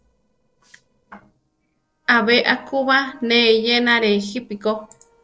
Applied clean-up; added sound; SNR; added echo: neural separator model SepFormer DNS4.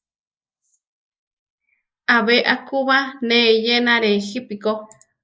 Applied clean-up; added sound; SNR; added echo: neural mask model Resemble Enhance denoiser.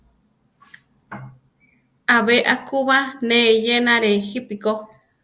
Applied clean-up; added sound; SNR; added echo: none; none; none; none.